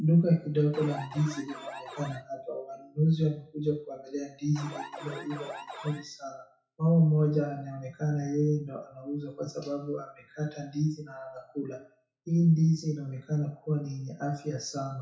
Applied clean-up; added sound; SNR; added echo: classical method WPE with log-MMSE.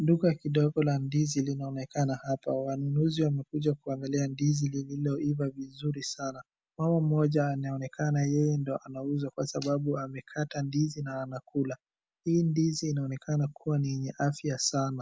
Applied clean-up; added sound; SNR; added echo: none; none; none; none.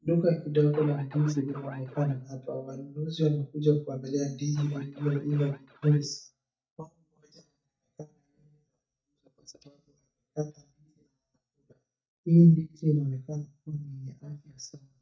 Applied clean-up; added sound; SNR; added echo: neural mask model DeepFilterNet 3.